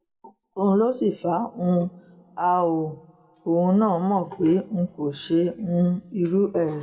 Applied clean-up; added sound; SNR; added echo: none; none; none; reverberation time 1.4 s.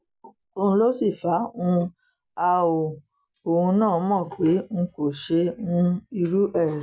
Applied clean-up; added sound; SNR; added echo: none; none; none; none.